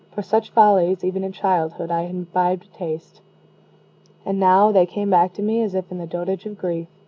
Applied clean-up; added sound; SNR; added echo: none; none; none; none.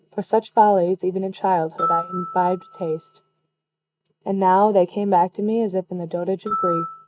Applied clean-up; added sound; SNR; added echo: neural mask model RNNoise.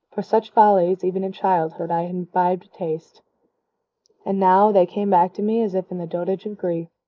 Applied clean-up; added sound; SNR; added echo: neural mask model Resemble Enhance denoiser.